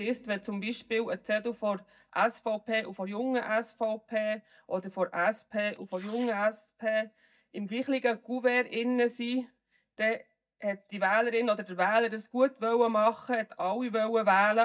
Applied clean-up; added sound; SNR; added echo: neural mask model DeepFilterNet 3.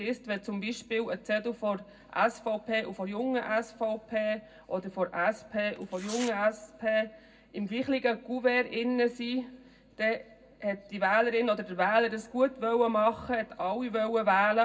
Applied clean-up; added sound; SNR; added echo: none; Tearing; 17 dB; reverberation time 0.3 s.